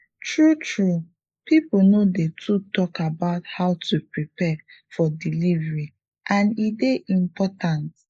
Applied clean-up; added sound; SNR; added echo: neural mask model Resemble Enhance denoiser.